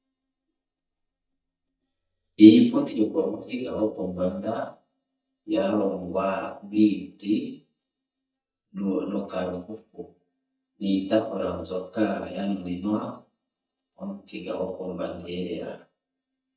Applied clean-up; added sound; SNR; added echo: neural mask model DeepFilterNet 3.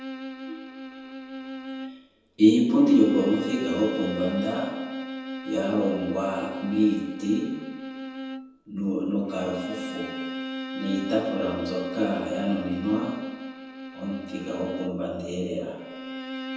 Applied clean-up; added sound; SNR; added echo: none; Bowed string instrument; 9 dB; reverberation time 1.1 s.